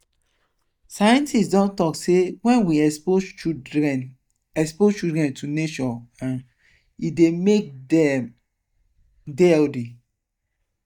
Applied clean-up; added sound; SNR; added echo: neural mask model DeepFilterNet 3.